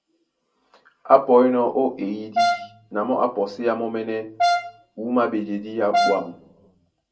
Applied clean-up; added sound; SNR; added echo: none; Brass instrument; 1 dB; reverberation time 0.2 s.